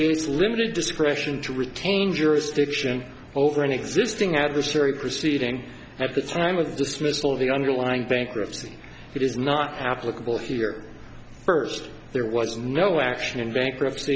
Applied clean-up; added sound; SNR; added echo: none; none; none; none.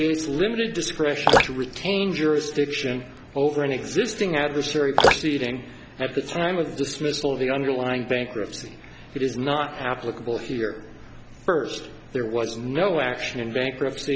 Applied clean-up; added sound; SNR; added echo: none; Drip; 0 dB; none.